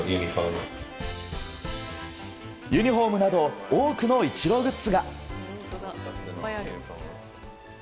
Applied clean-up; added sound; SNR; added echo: none; none; none; none.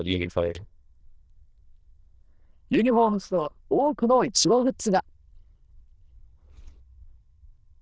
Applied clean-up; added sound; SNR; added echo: neural diffusion model UNIVERSE++.